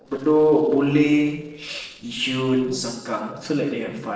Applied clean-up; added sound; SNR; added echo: neural separator model SepFormer DNS4.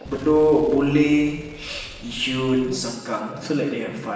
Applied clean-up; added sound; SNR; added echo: none; Explosion; 19 dB; reverberation time 1.0 s.